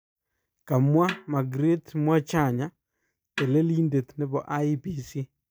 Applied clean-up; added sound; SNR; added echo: neural mask model DeepFilterNet 3.